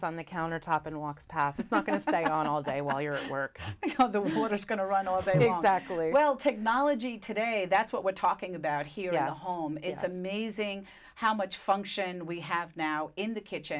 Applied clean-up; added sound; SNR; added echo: none; none; none; none.